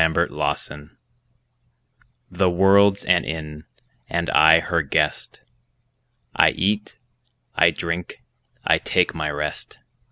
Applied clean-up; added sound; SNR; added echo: none; none; none; none.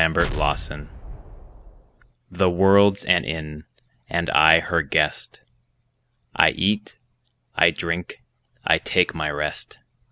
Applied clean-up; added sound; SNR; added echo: none; Explosion; 8 dB; none.